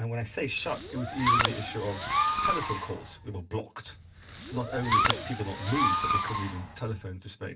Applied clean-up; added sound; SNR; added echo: none; Fireworks; -4 dB; reverberation time 0.2 s.